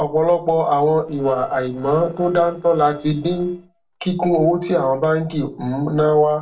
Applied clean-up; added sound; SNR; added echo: neural separator model SepFormer DNS4.